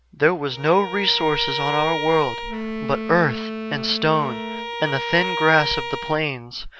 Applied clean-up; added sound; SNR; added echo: none; Wind instrument, woodwind instrument + Bowed string instrument; 6 dB; none.